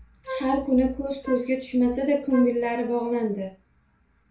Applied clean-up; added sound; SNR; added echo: none; Wind instrument, woodwind instrument; 11 dB; reverberation time 0.3 s.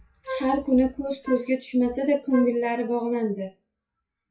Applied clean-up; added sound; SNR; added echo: classical method WPE with log-MMSE.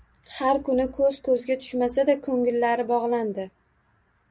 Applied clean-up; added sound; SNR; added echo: none; none; none; none.